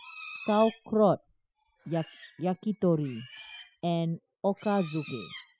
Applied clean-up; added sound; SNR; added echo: classical method spectral subtraction.